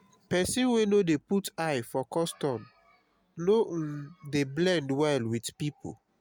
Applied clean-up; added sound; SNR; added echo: none; none; none; none.